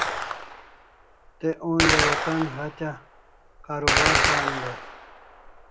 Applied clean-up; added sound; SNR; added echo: none; Gunshot, gunfire; -4 dB; none.